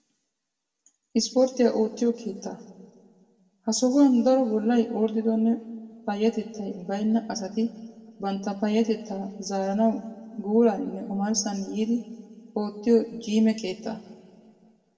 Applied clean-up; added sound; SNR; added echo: none; none; none; reverberation time 1.3 s.